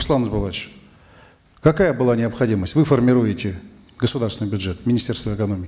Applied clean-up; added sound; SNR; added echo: none; none; none; none.